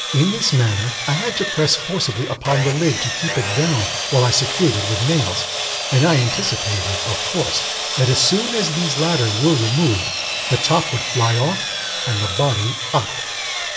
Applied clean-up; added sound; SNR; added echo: none; Sawing; 4 dB; reverberation time 0.7 s.